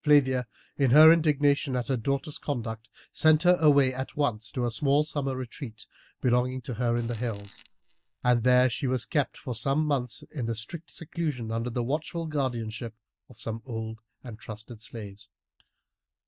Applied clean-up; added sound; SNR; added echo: neural mask model DeepFilterNet 3.